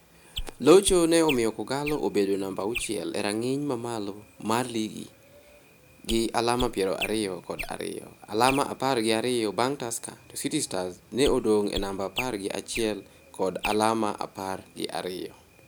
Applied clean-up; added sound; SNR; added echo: none; Chirp, tweet; 11 dB; none.